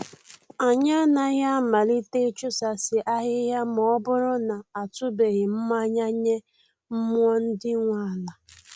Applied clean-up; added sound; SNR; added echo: none; none; none; none.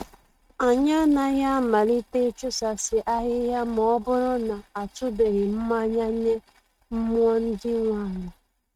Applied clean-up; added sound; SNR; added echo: neural mask model RNNoise.